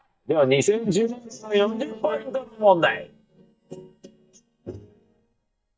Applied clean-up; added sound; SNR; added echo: neural mask model DeepFilterNet 3.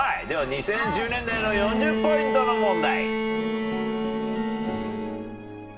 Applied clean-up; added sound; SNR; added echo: none; Bowed string instrument; 1 dB; reverberation time 1.5 s.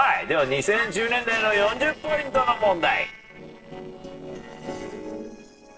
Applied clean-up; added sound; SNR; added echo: neural separator model SepFormer DNS4.